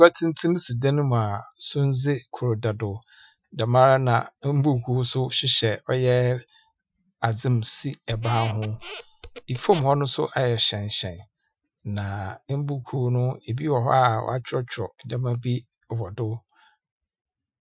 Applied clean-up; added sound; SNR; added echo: classical method Wiener filter.